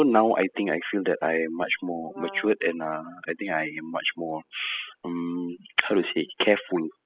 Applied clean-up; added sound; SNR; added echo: classical method spectral subtraction.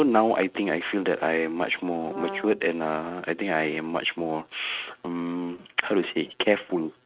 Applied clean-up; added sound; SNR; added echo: neural mask model RNNoise.